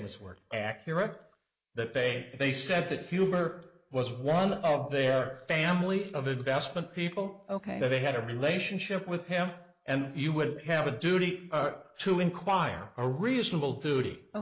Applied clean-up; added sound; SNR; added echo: neural mask model Resemble Enhance denoiser.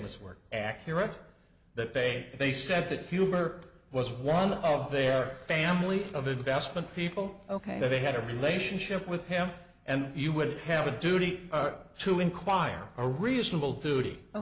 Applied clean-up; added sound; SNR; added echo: none; none; none; none.